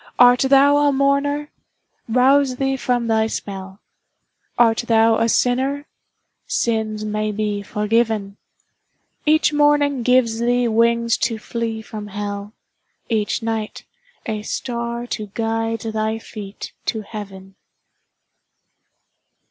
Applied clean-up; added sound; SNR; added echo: none; none; none; none.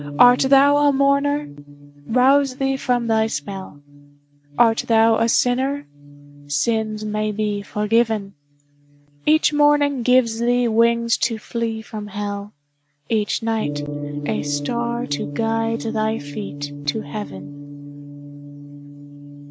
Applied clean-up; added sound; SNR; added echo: neural mask model RNNoise.